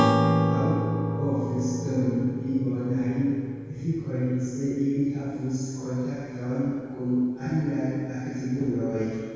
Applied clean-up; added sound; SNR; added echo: none; Acoustic guitar / Strum; 3 dB; reverberation time 2.0 s.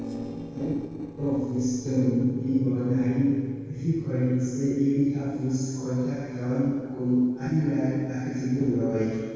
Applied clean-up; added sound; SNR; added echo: neural separator model SepFormer DNS4.